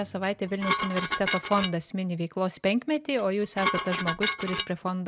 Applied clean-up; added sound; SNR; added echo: none; Dishes, pots, and pans; 4 dB; none.